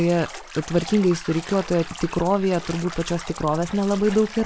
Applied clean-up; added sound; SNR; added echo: none; Rattle (instrument) + Bathtub (filling or washing); 15 dB; none.